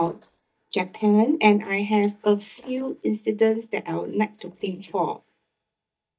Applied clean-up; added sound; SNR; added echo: neural mask model DeepFilterNet 3.